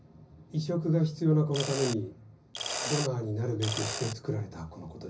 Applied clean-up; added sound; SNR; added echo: none; Mechanisms; 7 dB; reverberation time 0.4 s.